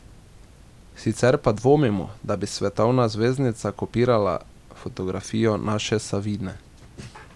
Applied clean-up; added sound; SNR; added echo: none; none; none; none.